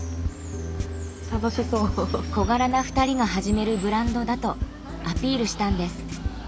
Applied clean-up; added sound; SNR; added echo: none; Water; 18 dB; none.